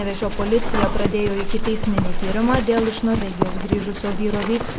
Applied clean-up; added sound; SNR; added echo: none; Livestock, farm animals, working animals; 0 dB; reverberation time 1.1 s.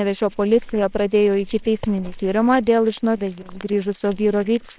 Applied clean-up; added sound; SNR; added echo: neural separator model SepFormer WHAMR!.